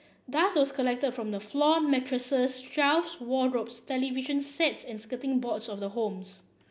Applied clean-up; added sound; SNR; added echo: none; none; none; none.